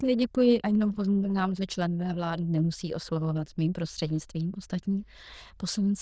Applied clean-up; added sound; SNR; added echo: neural diffusion model UNIVERSE++.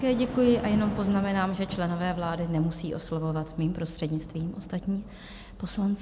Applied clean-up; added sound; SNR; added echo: none; Thunder / Rain; 13 dB; none.